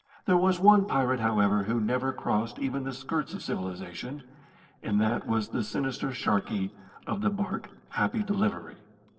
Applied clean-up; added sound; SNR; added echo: neural separator model SepFormer DNS4.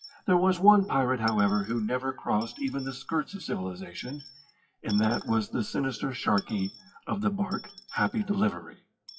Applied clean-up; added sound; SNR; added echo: classical method WPE with log-MMSE.